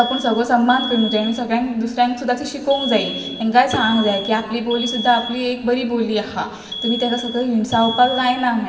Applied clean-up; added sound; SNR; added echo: none; Alarm; 11 dB; reverberation time 1.4 s.